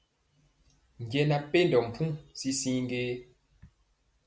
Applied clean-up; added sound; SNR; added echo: none; none; none; none.